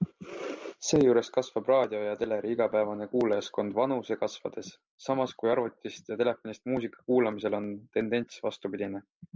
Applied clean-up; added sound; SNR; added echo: none; none; none; none.